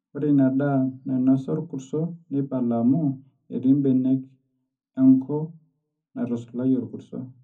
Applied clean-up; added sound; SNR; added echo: none; none; none; reverberation time 0.3 s.